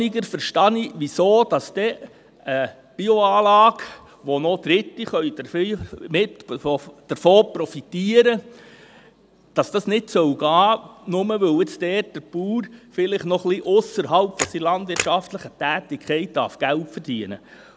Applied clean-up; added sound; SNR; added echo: none; Camera; 11 dB; none.